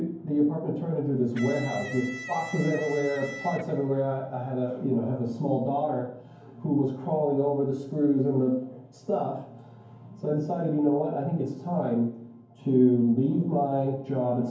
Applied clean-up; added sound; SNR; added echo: none; Electric guitar; 13 dB; reverberation time 0.9 s.